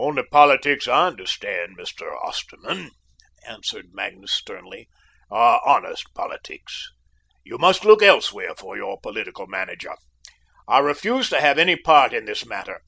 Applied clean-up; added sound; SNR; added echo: none; none; none; none.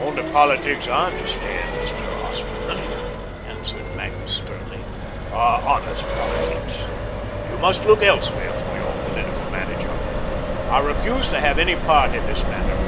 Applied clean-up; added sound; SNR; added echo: none; Accelerating, revving, vroom; 1 dB; none.